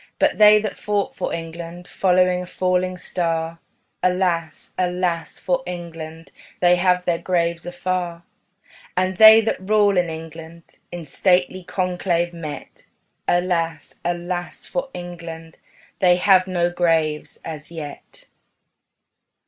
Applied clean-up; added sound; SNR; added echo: none; none; none; none.